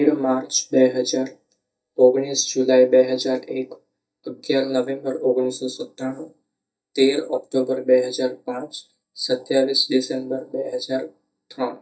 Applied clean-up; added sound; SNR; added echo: neural mask model DeepFilterNet 3.